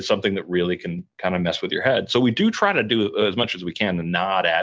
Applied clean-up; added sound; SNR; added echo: none; none; none; none.